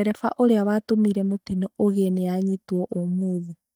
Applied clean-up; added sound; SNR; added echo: neural mask model DeepFilterNet 3.